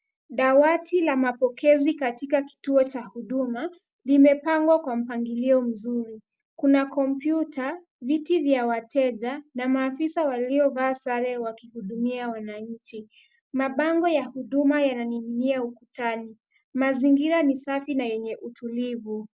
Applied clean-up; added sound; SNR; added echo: none; none; none; none.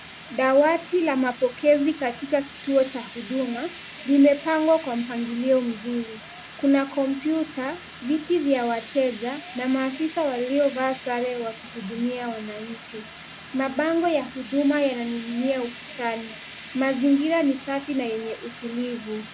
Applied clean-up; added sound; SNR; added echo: none; Fire; 17 dB; none.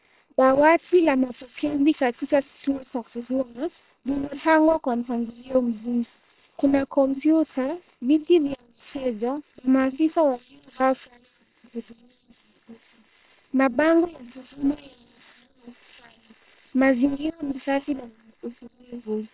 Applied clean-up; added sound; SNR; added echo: neural separator model SepFormer WHAM!.